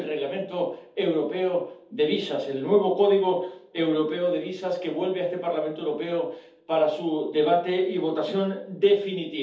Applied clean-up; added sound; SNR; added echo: none; none; none; reverberation time 0.6 s.